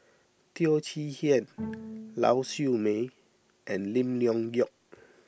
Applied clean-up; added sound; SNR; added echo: none; Bowed string instrument; 15 dB; none.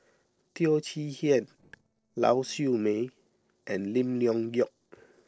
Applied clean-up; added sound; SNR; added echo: neural separator model SepFormer DNS4.